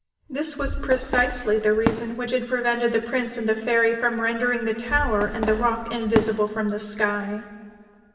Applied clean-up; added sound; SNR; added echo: none; Fireworks; 8 dB; reverberation time 2.3 s.